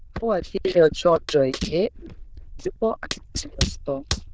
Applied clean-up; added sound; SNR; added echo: neural diffusion model UNIVERSE++.